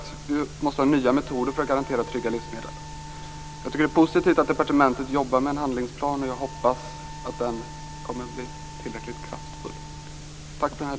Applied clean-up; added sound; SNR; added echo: none; Wind instrument, woodwind instrument; 19 dB; none.